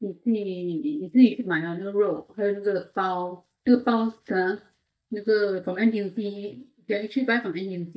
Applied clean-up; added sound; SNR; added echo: neural mask model DeepFilterNet 3.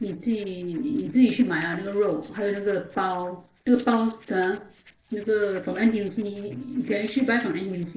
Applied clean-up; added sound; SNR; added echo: neural separator model SepFormer DNS4.